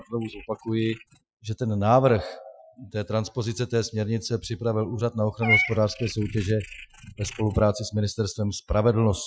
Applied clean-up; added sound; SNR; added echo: classical method Wiener filter.